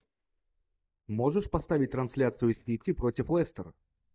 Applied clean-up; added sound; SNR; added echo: neural mask model DeepFilterNet 3.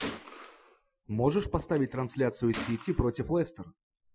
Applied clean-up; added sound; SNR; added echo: classical method Wiener filter.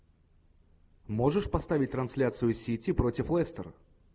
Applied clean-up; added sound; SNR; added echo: none; none; none; none.